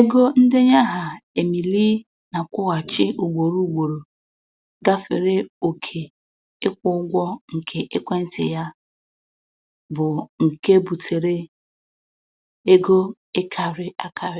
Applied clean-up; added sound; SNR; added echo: none; none; none; none.